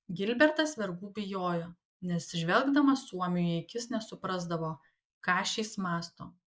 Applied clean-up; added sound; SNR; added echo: neural mask model Resemble Enhance denoiser.